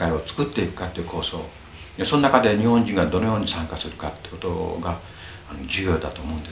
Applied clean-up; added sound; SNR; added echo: none; none; none; none.